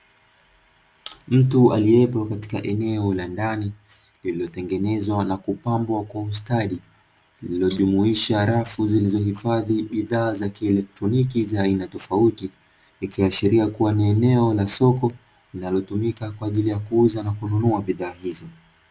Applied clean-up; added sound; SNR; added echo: none; none; none; none.